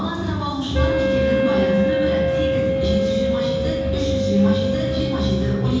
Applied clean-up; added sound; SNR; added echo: none; Wind instrument, woodwind instrument; 1 dB; reverberation time 1.3 s.